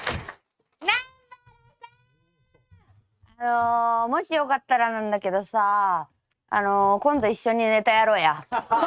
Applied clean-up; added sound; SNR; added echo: neural mask model RNNoise.